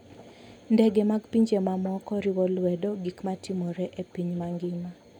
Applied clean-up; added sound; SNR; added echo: none; none; none; none.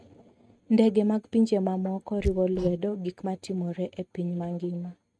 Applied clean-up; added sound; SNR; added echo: neural mask model RNNoise.